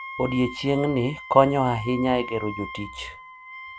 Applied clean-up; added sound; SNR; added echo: none; Wind instrument, woodwind instrument; 14 dB; none.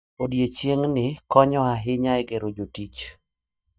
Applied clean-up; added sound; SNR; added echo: neural mask model DeepFilterNet 3.